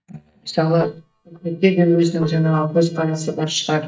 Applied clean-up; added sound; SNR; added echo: neural mask model DeepFilterNet 3.